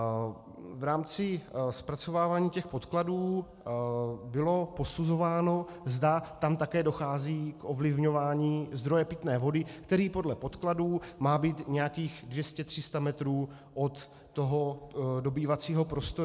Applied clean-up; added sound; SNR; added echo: none; none; none; none.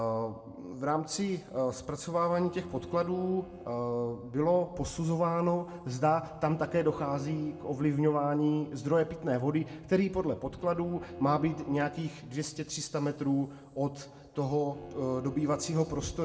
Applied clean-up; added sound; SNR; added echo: none; Bowed string instrument; 19 dB; reverberation time 1.2 s.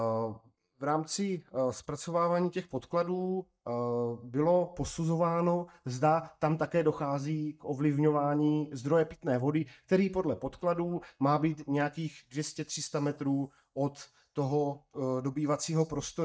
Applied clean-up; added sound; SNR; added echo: neural mask model DeepFilterNet 3.